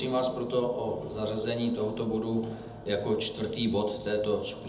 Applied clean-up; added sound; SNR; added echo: none; none; none; reverberation time 0.8 s.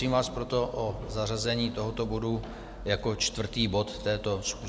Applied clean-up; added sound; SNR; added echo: none; none; none; none.